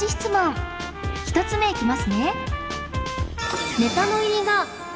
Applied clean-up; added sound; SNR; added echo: none; Trumpet; 10 dB; none.